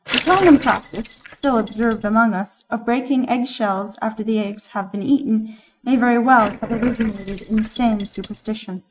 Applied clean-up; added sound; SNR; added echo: neural mask model RNNoise.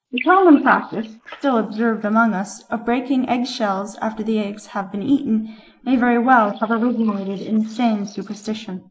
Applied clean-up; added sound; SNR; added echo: neural mask model Resemble Enhance denoiser.